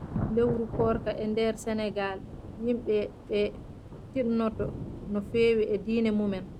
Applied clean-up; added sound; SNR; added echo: none; Thunder / Rain; 9 dB; none.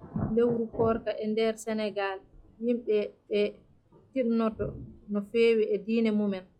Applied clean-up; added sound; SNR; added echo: classical method log-MMSE.